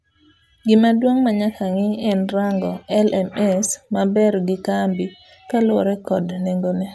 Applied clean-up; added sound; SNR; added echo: none; none; none; none.